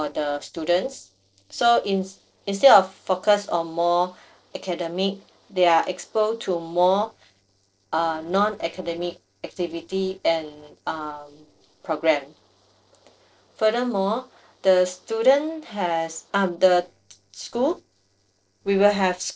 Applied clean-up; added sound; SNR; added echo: neural separator model SepFormer DNS4.